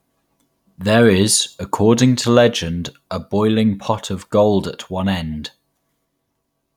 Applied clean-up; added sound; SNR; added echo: none; none; none; none.